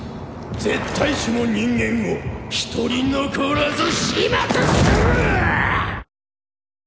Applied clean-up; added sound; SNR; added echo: none; none; none; none.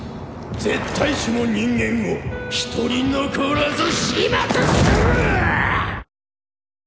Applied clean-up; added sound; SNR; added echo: none; Wind instrument, woodwind instrument; 16 dB; none.